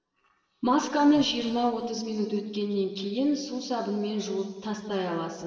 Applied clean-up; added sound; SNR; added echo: neural separator model SepFormer DNS4.